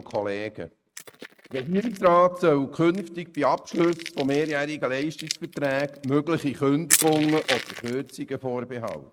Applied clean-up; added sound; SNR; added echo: neural mask model RNNoise.